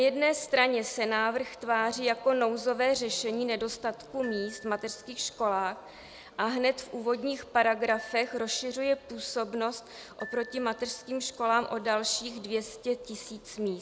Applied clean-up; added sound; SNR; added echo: none; Glockenspiel; 20 dB; none.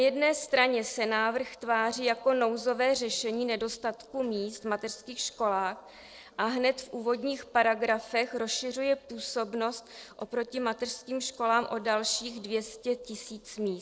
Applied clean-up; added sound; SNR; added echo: neural separator model SepFormer DNS4.